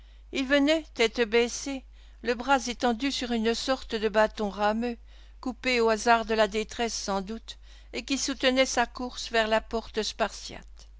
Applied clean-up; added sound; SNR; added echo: none; none; none; none.